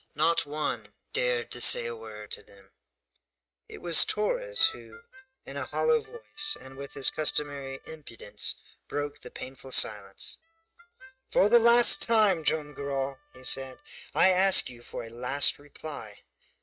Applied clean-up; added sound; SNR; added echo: neural mask model RNNoise.